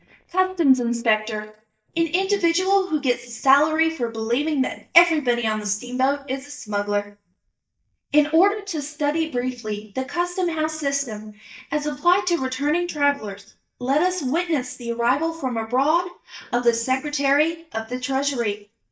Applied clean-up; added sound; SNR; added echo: neural mask model DeepFilterNet 3.